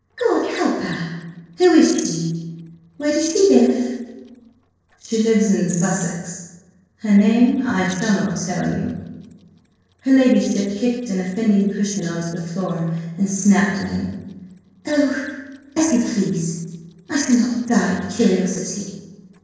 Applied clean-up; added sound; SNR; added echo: neural separator model SepFormer DNS4.